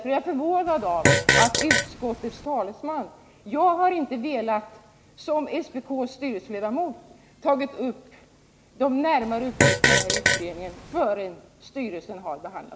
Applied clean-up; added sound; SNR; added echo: none; Fart; -4 dB; none.